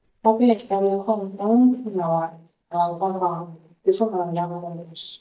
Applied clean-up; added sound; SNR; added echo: neural mask model DeepFilterNet 3.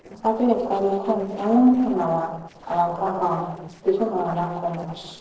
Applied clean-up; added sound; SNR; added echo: neural separator model SepFormer DNS4.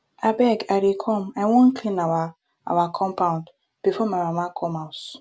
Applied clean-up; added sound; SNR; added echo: none; none; none; none.